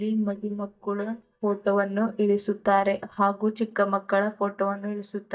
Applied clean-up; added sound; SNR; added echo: neural mask model DeepFilterNet 3.